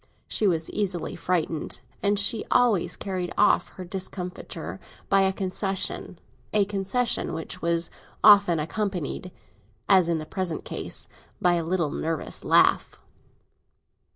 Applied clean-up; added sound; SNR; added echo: none; none; none; none.